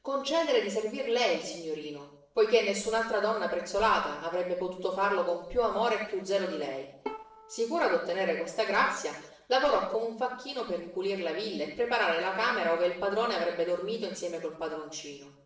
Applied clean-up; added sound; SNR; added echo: neural separator model SepFormer DNS4.